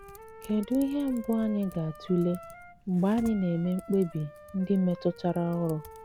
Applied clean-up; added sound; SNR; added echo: none; Typing + Wind instrument, woodwind instrument; 18 dB; none.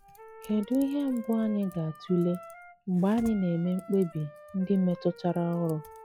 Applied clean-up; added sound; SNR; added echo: classical method log-MMSE.